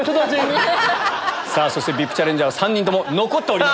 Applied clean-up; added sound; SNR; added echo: none; Livestock, farm animals, working animals; 17 dB; none.